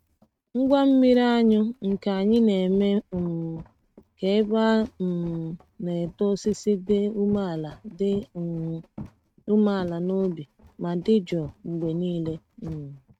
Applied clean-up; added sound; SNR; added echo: neural mask model RNNoise.